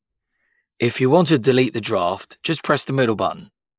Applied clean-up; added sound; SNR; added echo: neural mask model Resemble Enhance denoiser.